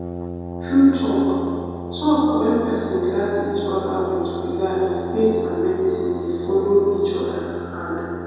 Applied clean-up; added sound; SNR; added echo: none; Brass instrument; 9 dB; reverberation time 2.1 s.